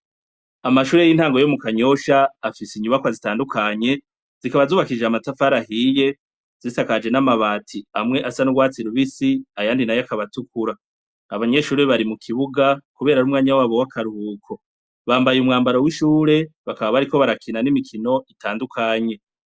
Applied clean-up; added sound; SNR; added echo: none; none; none; none.